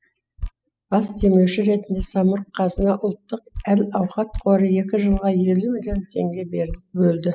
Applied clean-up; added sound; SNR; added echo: classical method spectral subtraction.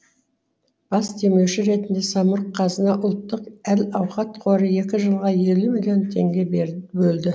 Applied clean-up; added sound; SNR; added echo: none; none; none; none.